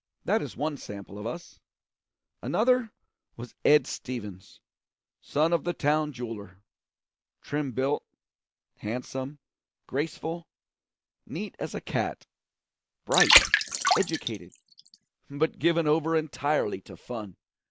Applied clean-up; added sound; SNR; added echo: none; Water; -2 dB; none.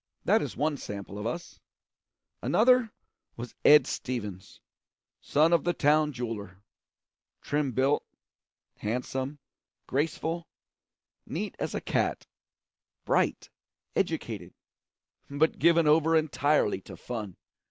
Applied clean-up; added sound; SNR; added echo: none; none; none; none.